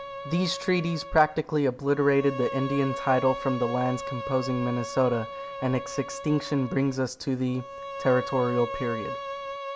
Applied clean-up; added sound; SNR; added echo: none; Bowed string instrument; 9 dB; none.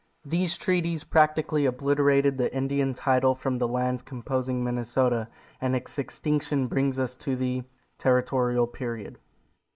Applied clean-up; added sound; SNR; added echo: neural mask model Resemble Enhance denoiser.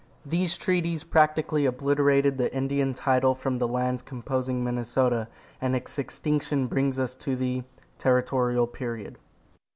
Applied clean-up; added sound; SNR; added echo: none; none; none; none.